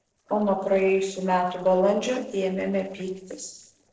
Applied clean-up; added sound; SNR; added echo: neural separator model SepFormer DNS4.